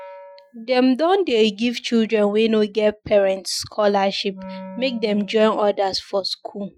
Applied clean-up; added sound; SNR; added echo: classical method Wiener filter.